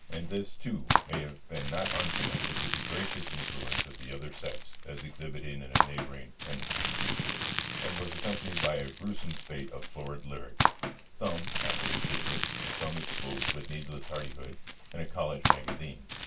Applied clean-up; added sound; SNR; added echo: none; Crumpling, crinkling; -3 dB; reverberation time 0.2 s.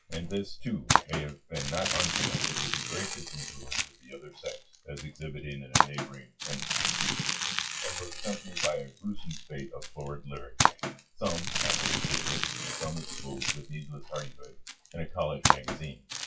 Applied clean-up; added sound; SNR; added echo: classical method WPE with log-MMSE.